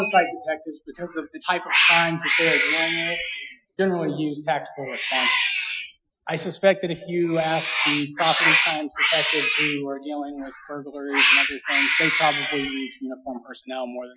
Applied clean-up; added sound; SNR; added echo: classical method Wiener filter.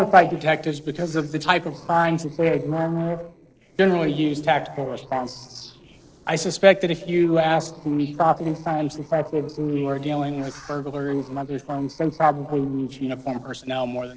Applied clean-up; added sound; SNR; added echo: neural separator model SepFormer DNS4.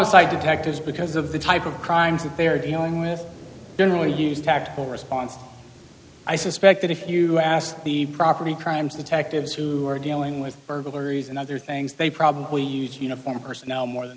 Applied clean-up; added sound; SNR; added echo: none; none; none; none.